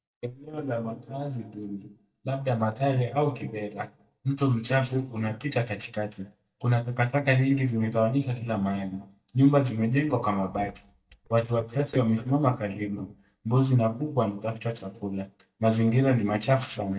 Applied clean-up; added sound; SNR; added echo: neural mask model DeepFilterNet 3.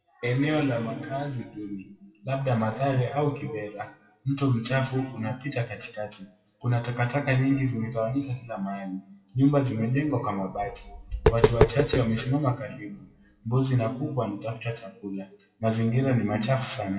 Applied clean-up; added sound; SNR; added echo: classical method WPE with log-MMSE.